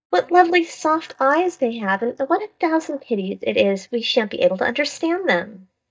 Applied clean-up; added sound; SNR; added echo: neural mask model DeepFilterNet 3.